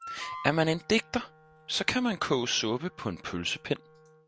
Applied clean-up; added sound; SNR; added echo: none; Wind instrument, woodwind instrument; 17 dB; none.